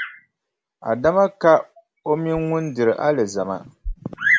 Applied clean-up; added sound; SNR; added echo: none; Bird vocalization, bird call, bird song; 7 dB; none.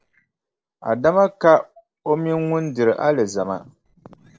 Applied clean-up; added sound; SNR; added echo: neural separator model SepFormer DNS4.